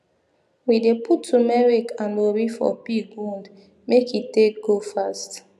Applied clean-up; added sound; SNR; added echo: none; none; none; none.